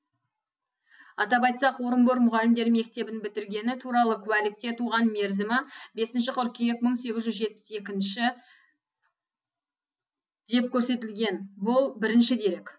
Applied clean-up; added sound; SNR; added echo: none; none; none; none.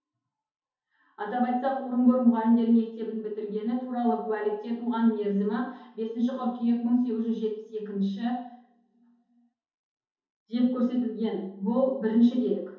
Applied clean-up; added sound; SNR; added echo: none; none; none; reverberation time 0.8 s.